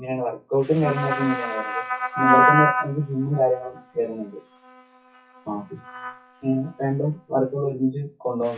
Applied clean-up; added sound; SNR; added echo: classical method WPE with log-MMSE.